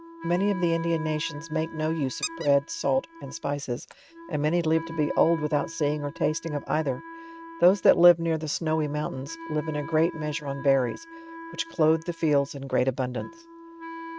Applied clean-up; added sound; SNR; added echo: neural mask model RNNoise.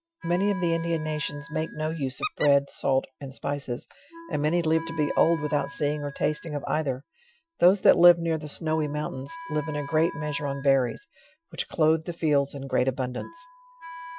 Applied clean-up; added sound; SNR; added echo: classical method Wiener filter.